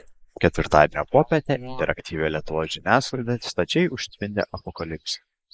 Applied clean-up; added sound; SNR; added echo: neural mask model Resemble Enhance denoiser.